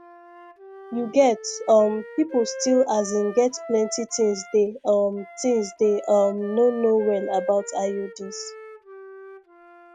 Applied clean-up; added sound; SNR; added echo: none; Wind instrument, woodwind instrument; 16 dB; none.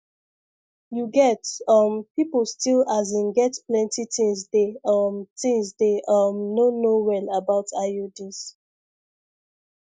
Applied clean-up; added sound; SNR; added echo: none; none; none; none.